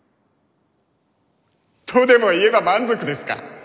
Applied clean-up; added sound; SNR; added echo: none; none; none; none.